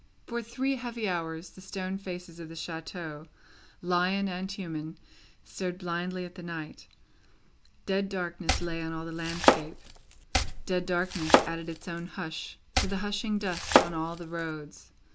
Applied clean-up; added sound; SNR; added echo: none; Domestic sounds, home sounds; -5 dB; none.